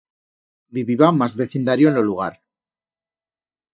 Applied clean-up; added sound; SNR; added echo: neural mask model DeepFilterNet 3.